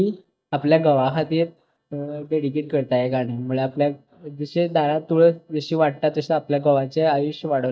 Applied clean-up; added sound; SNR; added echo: neural mask model DeepFilterNet 3.